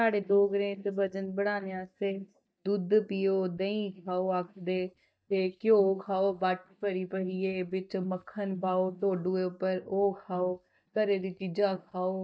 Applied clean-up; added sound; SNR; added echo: neural mask model DeepFilterNet 3.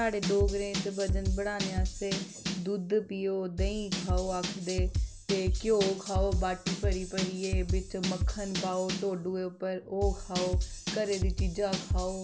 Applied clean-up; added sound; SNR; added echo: none; Drum / Drum kit; 0 dB; none.